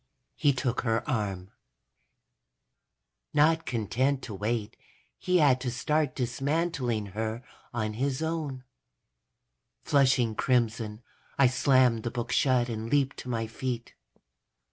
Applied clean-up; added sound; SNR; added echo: none; none; none; none.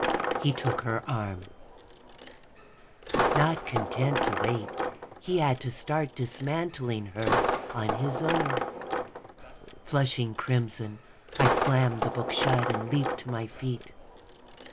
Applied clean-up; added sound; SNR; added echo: none; Coin (dropping); 1 dB; none.